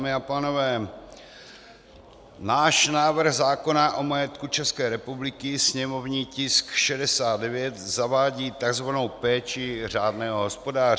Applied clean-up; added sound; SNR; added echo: none; none; none; none.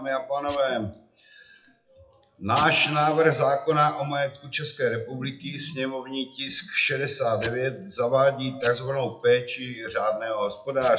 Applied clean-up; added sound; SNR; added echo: classical method WPE with log-MMSE.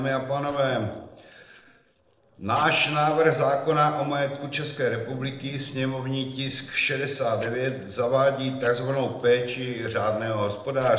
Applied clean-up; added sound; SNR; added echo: neural separator model SepFormer DNS4.